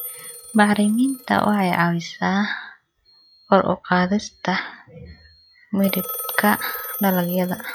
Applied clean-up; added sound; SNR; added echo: classical method log-MMSE.